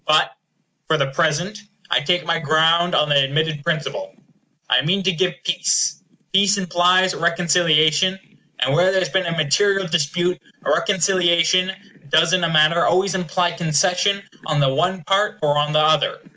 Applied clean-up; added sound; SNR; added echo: none; none; none; none.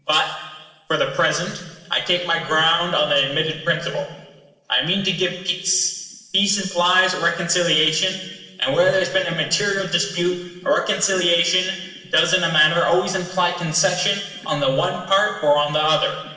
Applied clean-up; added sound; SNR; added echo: none; none; none; reverberation time 1.3 s.